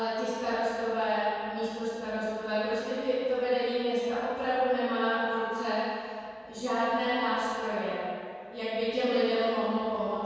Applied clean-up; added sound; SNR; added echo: none; none; none; reverberation time 2.1 s.